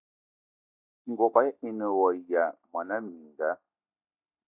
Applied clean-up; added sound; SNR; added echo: neural mask model DeepFilterNet 3.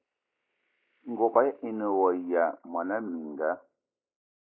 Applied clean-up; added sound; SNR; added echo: neural mask model Resemble Enhance denoiser.